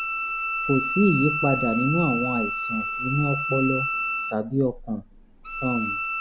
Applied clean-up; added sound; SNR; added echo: none; Bowed string instrument; 3 dB; none.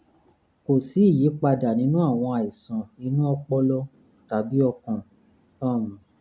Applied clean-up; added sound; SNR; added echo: none; none; none; none.